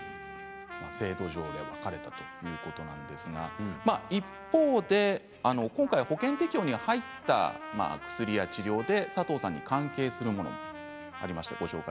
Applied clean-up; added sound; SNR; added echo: none; Trumpet; 12 dB; none.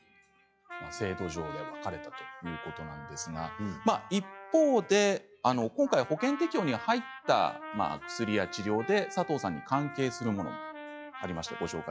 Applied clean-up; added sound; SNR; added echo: classical method log-MMSE.